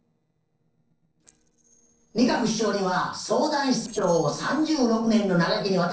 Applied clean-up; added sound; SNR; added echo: neural separator model SepFormer DNS4.